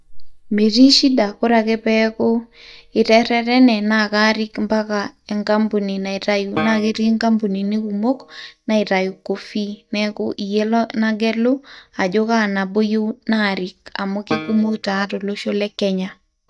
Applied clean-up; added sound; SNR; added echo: neural mask model DeepFilterNet 3.